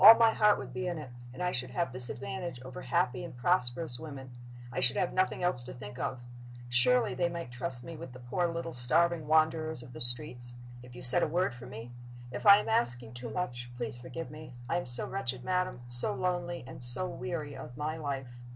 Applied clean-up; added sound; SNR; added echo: none; none; none; none.